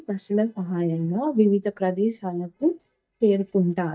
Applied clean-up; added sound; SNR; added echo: neural mask model DeepFilterNet 3.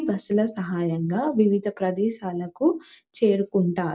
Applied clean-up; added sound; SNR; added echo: none; none; none; none.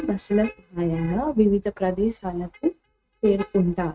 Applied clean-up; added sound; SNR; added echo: neural mask model RNNoise.